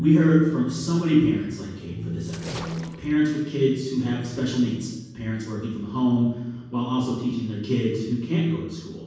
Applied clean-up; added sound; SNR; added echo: none; Splash, splatter; 17 dB; reverberation time 1.2 s.